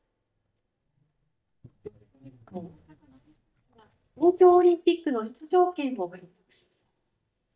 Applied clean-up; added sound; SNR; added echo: neural mask model DeepFilterNet 3.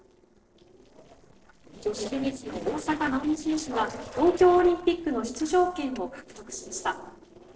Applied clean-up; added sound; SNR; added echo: neural separator model SepFormer DNS4.